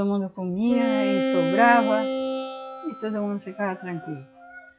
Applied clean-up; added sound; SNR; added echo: classical method log-MMSE.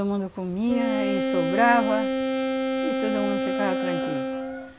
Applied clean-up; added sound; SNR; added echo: none; Wind instrument, woodwind instrument; -1 dB; none.